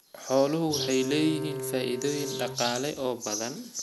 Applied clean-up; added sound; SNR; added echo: none; Bowed string instrument; 7 dB; none.